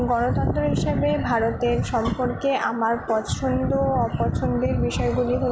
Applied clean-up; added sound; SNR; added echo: none; none; none; none.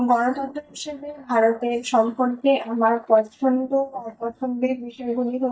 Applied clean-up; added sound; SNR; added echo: neural mask model DeepFilterNet 3.